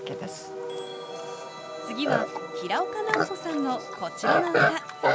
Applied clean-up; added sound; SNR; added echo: none; Livestock, farm animals, working animals; -4 dB; none.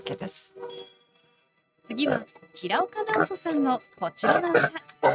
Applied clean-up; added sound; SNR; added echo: neural mask model RNNoise.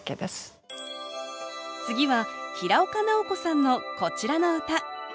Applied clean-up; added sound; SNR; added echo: none; none; none; none.